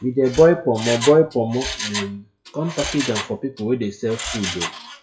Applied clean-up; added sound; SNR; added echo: classical method WPE with log-MMSE.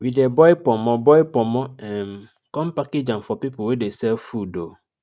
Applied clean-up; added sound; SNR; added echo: none; none; none; none.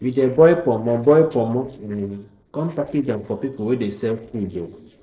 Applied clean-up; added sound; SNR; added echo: neural separator model SepFormer DNS4.